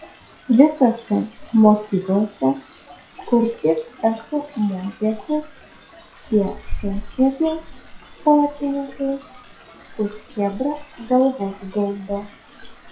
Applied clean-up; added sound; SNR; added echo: classical method WPE with log-MMSE.